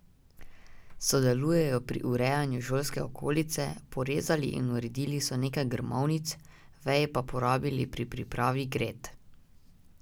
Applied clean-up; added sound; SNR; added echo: none; none; none; none.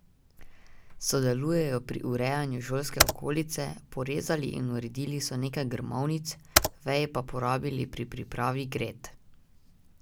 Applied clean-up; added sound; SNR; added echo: none; Computer keyboard; -1 dB; none.